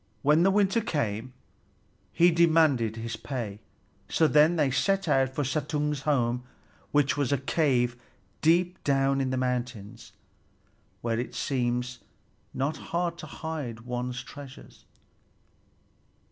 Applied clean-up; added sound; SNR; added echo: none; none; none; none.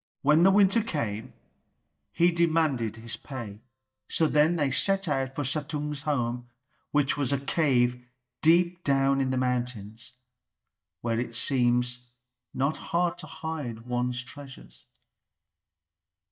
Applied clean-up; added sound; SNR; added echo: neural mask model DeepFilterNet 3.